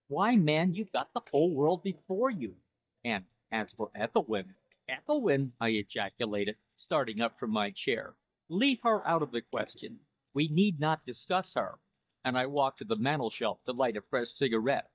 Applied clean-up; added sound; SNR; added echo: neural mask model DeepFilterNet 3.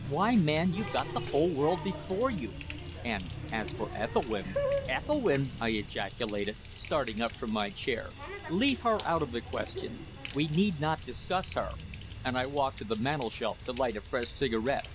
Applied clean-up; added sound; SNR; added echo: none; Water tap, faucet; 8 dB; none.